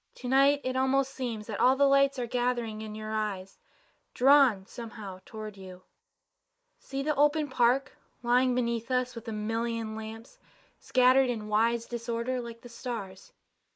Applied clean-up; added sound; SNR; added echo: neural mask model Resemble Enhance denoiser.